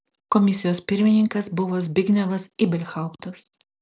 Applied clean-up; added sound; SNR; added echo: none; none; none; none.